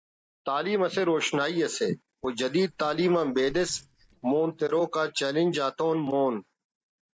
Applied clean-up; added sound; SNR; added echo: neural mask model DeepFilterNet 3.